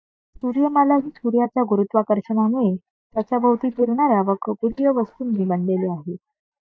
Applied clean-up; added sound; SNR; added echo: neural mask model DeepFilterNet 3.